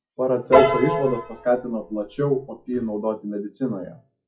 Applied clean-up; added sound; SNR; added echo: classical method WPE with log-MMSE.